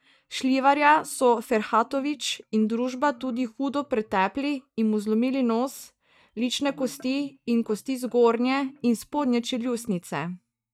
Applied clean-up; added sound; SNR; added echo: neural mask model DeepFilterNet 3.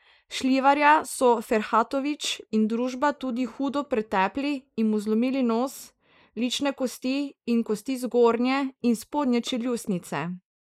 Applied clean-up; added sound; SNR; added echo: neural mask model Resemble Enhance denoiser.